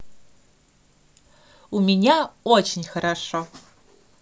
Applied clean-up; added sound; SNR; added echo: none; none; none; none.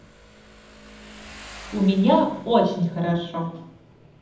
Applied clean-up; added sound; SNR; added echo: none; Motorcycle; 20 dB; reverberation time 0.8 s.